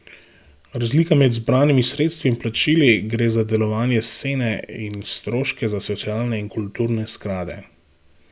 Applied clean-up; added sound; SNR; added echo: none; none; none; none.